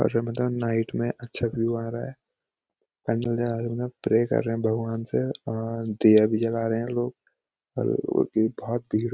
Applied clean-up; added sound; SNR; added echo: none; none; none; none.